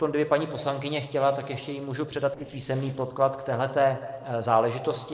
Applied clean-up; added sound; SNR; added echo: neural separator model SepFormer DNS4.